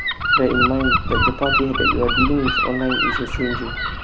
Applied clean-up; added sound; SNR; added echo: none; Gull, seagull / Wind; -2 dB; none.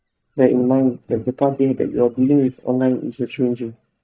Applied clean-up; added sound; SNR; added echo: neural mask model DeepFilterNet 3.